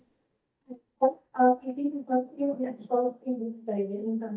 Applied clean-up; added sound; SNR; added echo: neural mask model DeepFilterNet 3.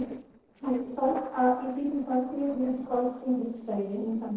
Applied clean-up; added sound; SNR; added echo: neural separator model SepFormer DNS4.